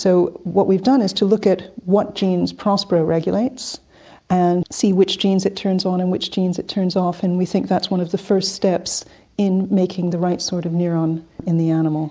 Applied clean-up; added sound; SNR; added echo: none; none; none; none.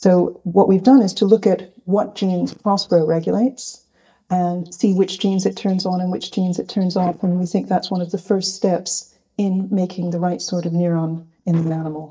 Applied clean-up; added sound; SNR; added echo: neural mask model DeepFilterNet 3.